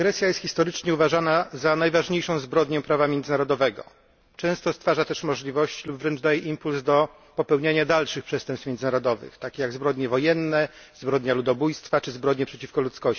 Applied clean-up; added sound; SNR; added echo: none; none; none; none.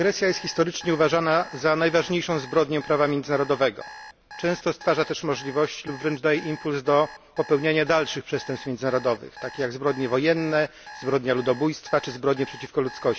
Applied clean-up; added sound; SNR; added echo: none; Alarm; 19 dB; none.